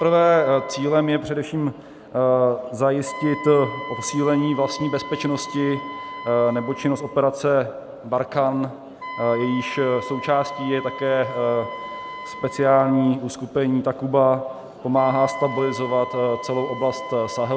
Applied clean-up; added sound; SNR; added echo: none; Wind instrument, woodwind instrument; 13 dB; none.